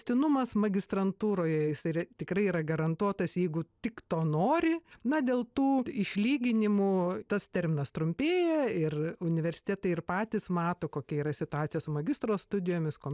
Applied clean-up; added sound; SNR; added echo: none; none; none; none.